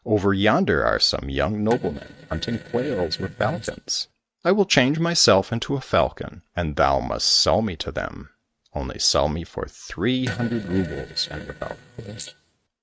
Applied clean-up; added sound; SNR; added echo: neural mask model RNNoise.